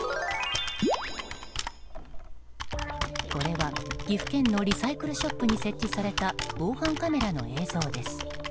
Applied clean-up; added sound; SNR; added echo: none; Computer keyboard; 5 dB; none.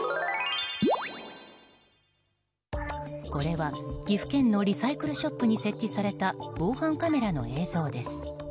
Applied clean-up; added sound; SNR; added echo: none; none; none; none.